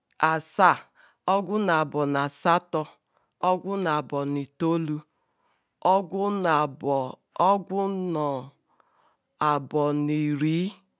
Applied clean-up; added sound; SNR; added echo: none; none; none; none.